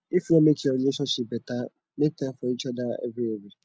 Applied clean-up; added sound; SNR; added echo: none; none; none; none.